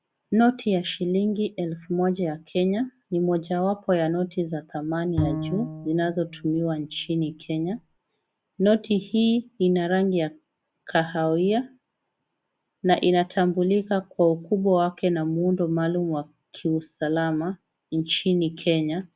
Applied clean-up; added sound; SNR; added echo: none; Bowed string instrument; 9 dB; none.